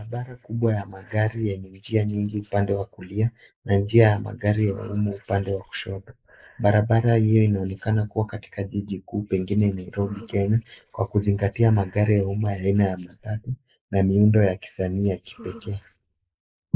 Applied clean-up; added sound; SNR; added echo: neural mask model Resemble Enhance denoiser.